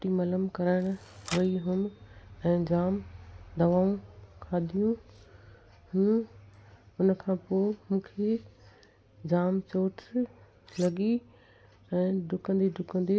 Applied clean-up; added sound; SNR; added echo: none; Typewriter + Cutlery, silverware; 18 dB; none.